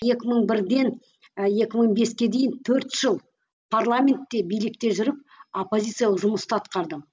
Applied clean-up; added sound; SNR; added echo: none; none; none; none.